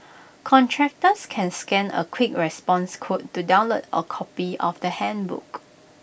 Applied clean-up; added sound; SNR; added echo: none; none; none; none.